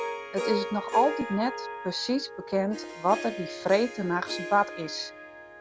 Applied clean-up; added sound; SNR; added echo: none; Harp; 7 dB; none.